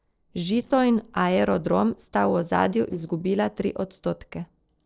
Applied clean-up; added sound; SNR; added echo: neural separator model SepFormer DNS4.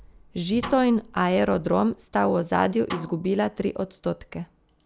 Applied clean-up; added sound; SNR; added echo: none; Snare drum; 17 dB; none.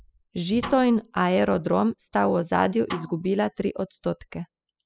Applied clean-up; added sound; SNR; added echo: classical method spectral subtraction.